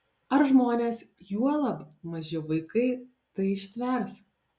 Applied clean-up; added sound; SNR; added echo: none; none; none; none.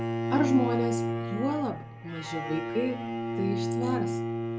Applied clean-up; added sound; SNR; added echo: none; Bowed string instrument; 0 dB; none.